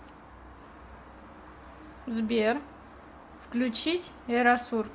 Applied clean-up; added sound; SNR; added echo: none; none; none; none.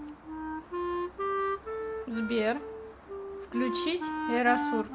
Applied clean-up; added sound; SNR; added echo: none; Wind instrument, woodwind instrument; 1 dB; none.